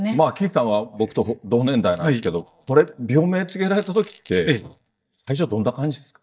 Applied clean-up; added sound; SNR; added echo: neural mask model DeepFilterNet 3.